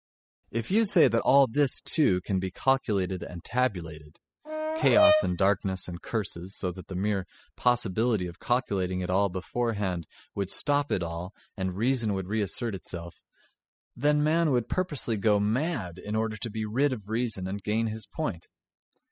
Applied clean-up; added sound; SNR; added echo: classical method spectral subtraction.